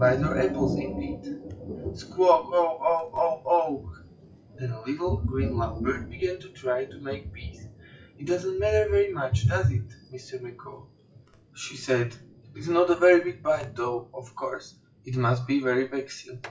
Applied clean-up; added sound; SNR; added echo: classical method WPE with log-MMSE.